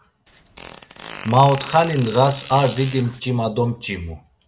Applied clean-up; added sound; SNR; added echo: none; Fart; 16 dB; none.